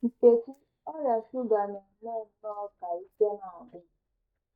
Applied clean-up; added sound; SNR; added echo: neural mask model DeepFilterNet 3.